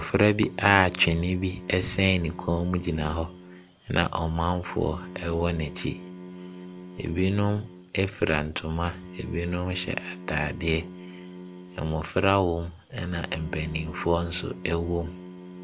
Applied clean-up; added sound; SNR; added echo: none; Bowed string instrument; 15 dB; none.